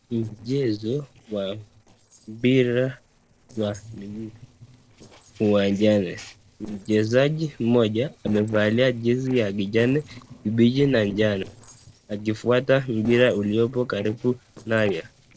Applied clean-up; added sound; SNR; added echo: neural separator model SepFormer DNS4.